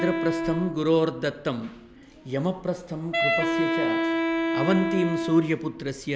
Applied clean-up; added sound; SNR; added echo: none; Wind instrument, woodwind instrument; 1 dB; none.